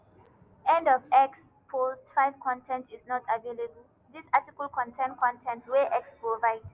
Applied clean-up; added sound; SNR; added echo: none; none; none; none.